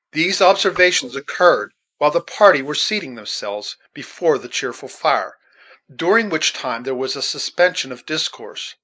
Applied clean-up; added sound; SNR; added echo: neural mask model Resemble Enhance denoiser.